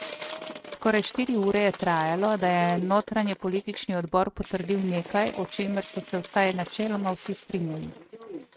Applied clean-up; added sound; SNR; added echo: neural mask model RNNoise.